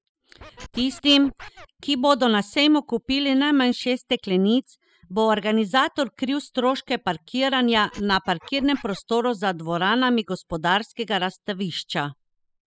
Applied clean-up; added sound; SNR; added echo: classical method spectral subtraction.